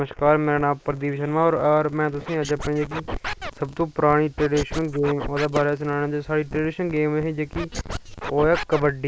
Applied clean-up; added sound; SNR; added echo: neural mask model Resemble Enhance denoiser.